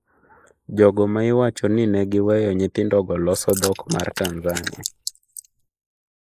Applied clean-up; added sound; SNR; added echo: neural mask model Resemble Enhance denoiser.